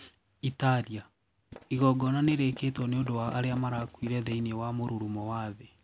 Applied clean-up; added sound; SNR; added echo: none; Tools; 16 dB; none.